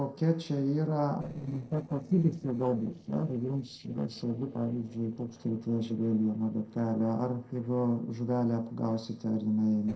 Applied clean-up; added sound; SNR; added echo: neural separator model SepFormer DNS4.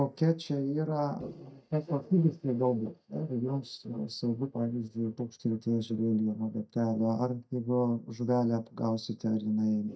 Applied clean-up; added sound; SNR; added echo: neural mask model DeepFilterNet 3.